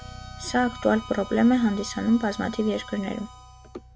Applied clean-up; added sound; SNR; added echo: none; Bass guitar + Harmonica; 16 dB; none.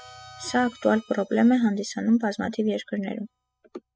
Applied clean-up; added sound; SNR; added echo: classical method spectral subtraction.